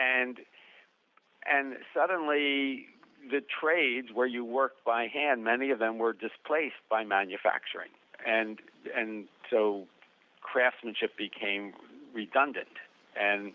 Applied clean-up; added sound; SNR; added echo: none; none; none; none.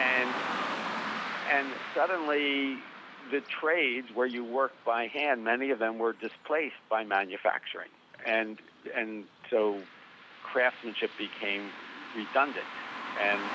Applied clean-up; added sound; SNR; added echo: none; Car passing by; 10 dB; none.